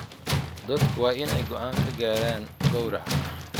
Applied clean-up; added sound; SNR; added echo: none; Tools; -1 dB; none.